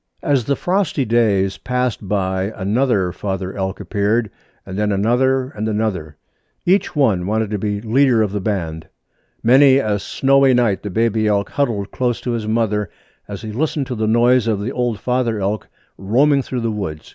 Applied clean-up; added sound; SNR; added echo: none; none; none; none.